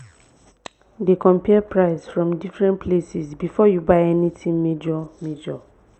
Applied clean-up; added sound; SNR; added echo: none; none; none; none.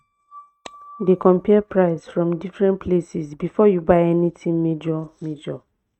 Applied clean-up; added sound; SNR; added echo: neural mask model RNNoise.